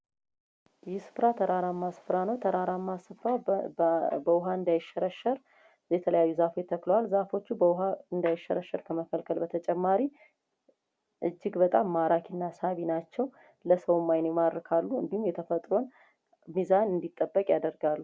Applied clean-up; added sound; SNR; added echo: none; none; none; none.